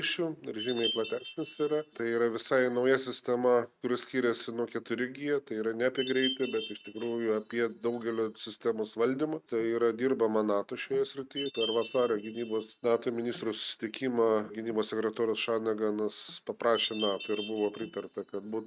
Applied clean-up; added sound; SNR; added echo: neural mask model RNNoise.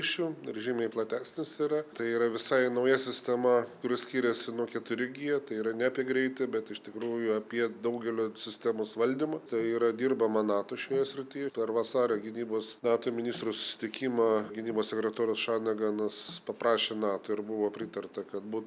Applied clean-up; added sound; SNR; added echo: none; none; none; none.